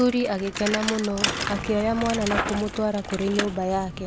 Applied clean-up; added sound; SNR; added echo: none; Bicycle; 6 dB; none.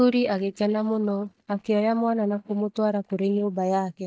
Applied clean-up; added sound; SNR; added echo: neural mask model DeepFilterNet 3.